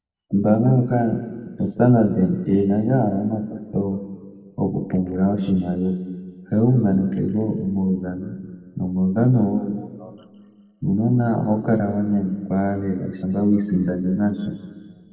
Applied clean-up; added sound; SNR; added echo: none; none; none; reverberation time 1.8 s.